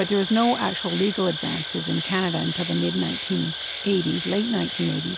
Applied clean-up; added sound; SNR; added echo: none; Insect; 7 dB; none.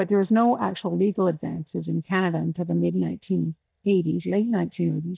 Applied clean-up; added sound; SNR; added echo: neural mask model DeepFilterNet 3.